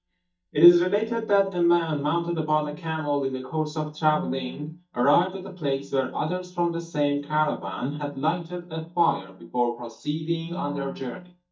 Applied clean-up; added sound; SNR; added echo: neural mask model DeepFilterNet 3.